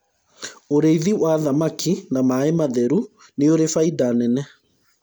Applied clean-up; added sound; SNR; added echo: none; none; none; none.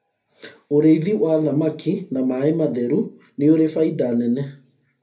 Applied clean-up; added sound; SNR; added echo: none; none; none; reverberation time 0.3 s.